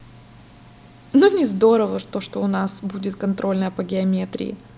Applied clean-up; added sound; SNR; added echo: none; none; none; none.